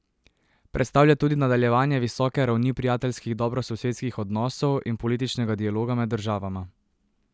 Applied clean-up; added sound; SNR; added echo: none; none; none; none.